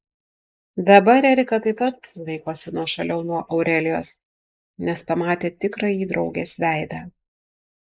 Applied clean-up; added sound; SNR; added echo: neural mask model Resemble Enhance denoiser.